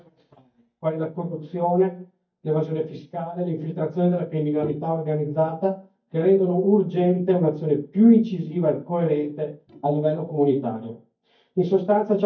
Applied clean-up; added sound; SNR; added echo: neural mask model DeepFilterNet 3.